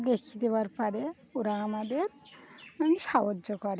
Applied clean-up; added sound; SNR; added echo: none; none; none; none.